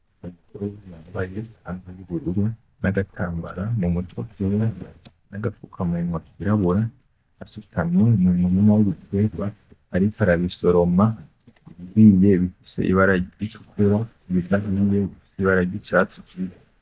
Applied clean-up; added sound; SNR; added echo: neural mask model DeepFilterNet 3.